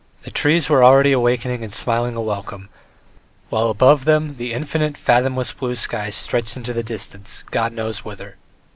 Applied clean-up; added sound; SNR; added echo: none; none; none; none.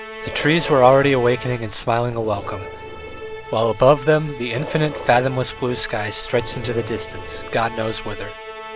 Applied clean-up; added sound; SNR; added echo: none; Dog + Musical instrument; 12 dB; none.